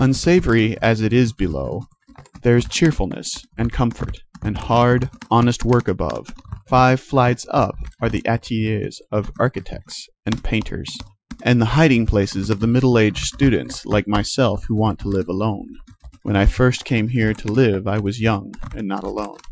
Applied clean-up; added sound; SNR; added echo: classical method Wiener filter.